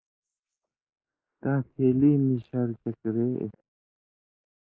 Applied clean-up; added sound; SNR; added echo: neural mask model Resemble Enhance denoiser.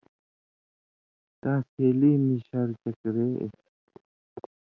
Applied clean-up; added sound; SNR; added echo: none; none; none; none.